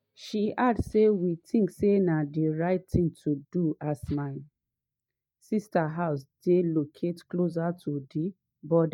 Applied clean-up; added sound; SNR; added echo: neural mask model DeepFilterNet 3.